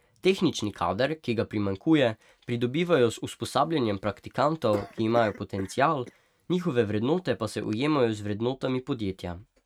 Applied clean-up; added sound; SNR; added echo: neural mask model RNNoise.